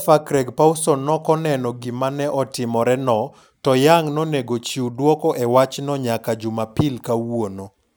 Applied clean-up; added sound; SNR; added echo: none; none; none; none.